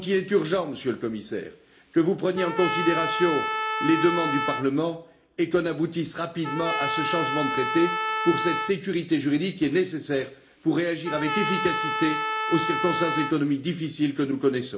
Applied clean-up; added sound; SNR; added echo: none; Trumpet; 4 dB; reverberation time 0.4 s.